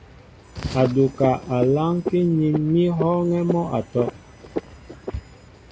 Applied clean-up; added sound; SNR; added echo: none; Frog; 10 dB; none.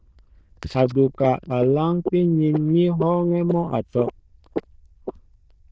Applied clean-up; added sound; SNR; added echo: neural diffusion model UNIVERSE++.